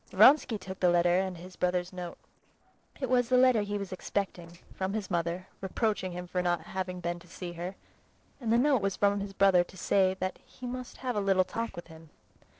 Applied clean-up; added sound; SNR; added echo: neural separator model SepFormer DNS4.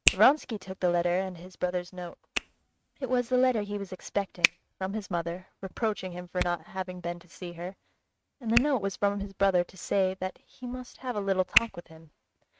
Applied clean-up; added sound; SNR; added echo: neural mask model RNNoise.